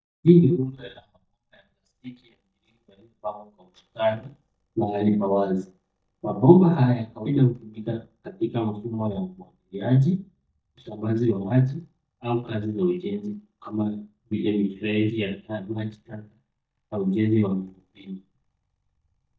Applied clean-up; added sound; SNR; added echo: neural mask model DeepFilterNet 3.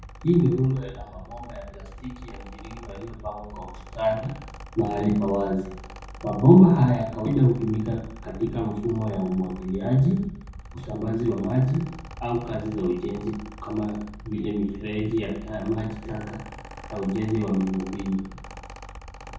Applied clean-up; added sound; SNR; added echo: none; Mechanical fan; 16 dB; reverberation time 0.7 s.